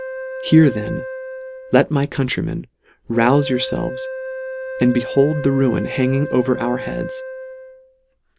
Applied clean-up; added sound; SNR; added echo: none; Wind instrument, woodwind instrument; 10 dB; none.